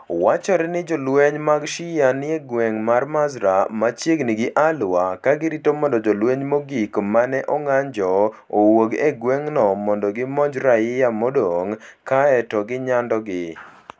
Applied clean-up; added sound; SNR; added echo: none; none; none; none.